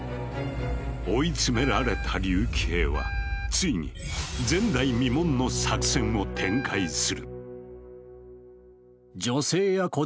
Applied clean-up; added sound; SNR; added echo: none; Wind instrument, woodwind instrument; 14 dB; none.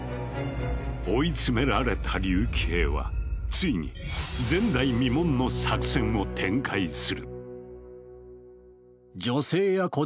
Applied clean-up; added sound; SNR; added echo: none; none; none; none.